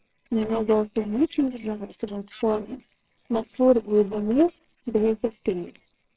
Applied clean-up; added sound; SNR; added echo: neural separator model SepFormer WHAMR!.